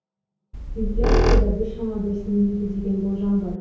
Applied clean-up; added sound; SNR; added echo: none; Squeak; -2 dB; reverberation time 0.9 s.